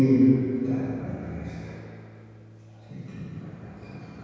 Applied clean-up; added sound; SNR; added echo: none; Bass guitar; 18 dB; reverberation time 2.2 s.